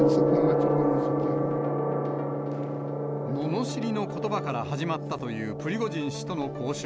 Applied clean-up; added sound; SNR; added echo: none; Gong; -4 dB; none.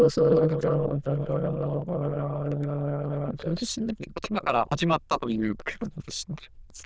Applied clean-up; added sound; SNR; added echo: neural diffusion model UNIVERSE++.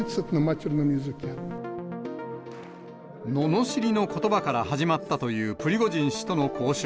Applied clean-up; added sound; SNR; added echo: none; none; none; none.